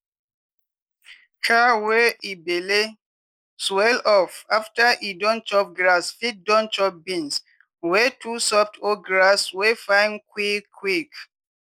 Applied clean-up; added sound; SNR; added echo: neural mask model Resemble Enhance denoiser.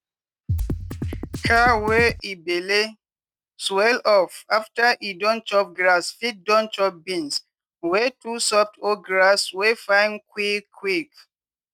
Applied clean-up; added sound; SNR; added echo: neural mask model RNNoise.